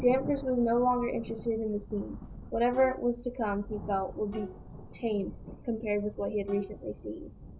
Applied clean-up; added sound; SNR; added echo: none; Bowed string instrument + Thunder; 13 dB; none.